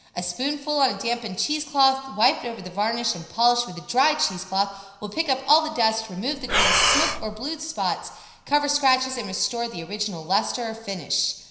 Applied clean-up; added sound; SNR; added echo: none; Breathing; -3 dB; reverberation time 0.9 s.